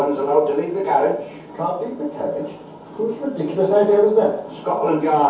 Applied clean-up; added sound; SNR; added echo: none; none; none; reverberation time 0.6 s.